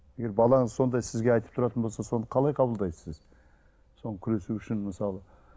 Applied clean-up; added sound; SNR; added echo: none; none; none; none.